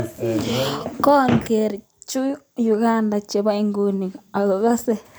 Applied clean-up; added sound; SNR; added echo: none; none; none; none.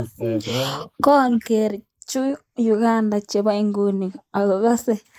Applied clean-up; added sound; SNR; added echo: neural mask model Resemble Enhance denoiser.